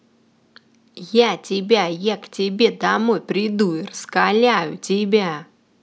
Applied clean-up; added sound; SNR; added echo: none; none; none; none.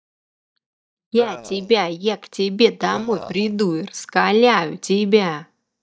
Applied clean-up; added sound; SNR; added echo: neural mask model DeepFilterNet 3.